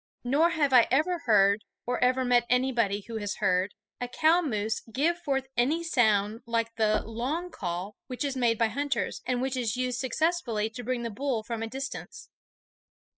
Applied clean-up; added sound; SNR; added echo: classical method spectral subtraction.